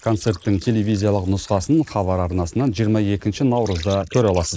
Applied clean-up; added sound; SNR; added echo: neural mask model Resemble Enhance denoiser.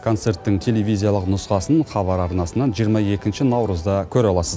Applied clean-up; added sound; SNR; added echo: none; none; none; none.